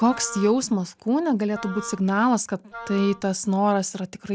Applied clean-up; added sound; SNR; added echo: none; Wind instrument, woodwind instrument; 16 dB; none.